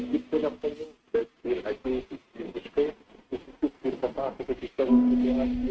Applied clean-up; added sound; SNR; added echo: neural mask model RNNoise.